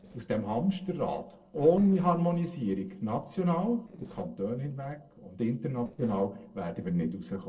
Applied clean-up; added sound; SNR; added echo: neural separator model SepFormer DNS4.